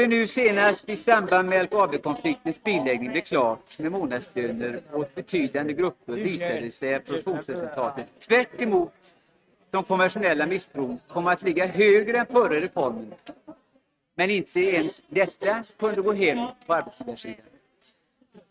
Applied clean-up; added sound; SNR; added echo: neural mask model RNNoise.